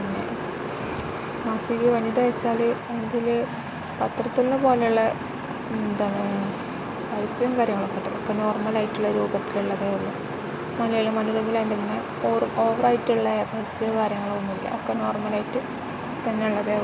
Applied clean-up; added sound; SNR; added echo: none; Motorcycle; 10 dB; none.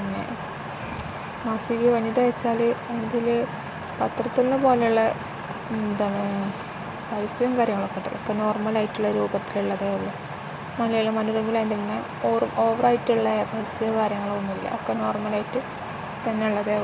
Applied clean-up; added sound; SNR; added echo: none; none; none; none.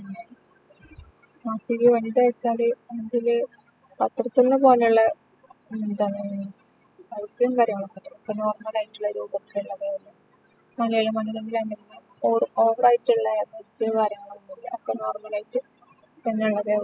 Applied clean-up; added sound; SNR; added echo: classical method spectral subtraction.